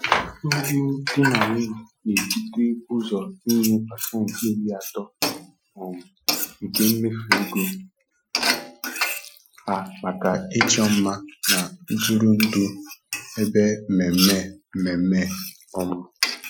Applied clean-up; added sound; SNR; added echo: classical method Wiener filter.